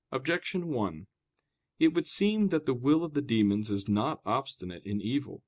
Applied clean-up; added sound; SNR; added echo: none; none; none; none.